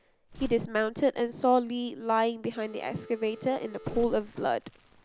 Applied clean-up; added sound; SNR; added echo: none; Crumpling, crinkling + Telephone; 16 dB; none.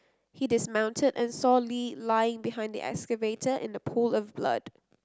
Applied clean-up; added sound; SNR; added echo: none; none; none; none.